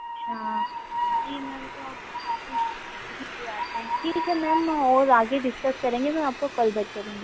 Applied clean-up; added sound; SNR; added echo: none; Train; 5 dB; none.